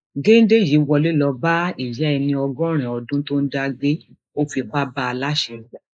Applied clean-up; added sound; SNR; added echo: neural mask model Resemble Enhance denoiser.